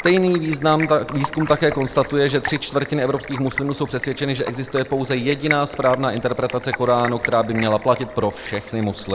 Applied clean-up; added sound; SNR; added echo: none; Stream; 12 dB; none.